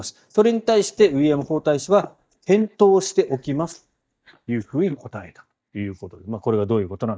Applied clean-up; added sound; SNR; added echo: neural mask model DeepFilterNet 3.